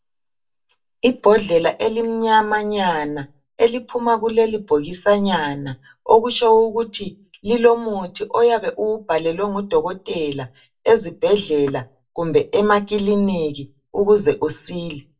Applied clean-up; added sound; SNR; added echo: none; none; none; reverberation time 0.2 s.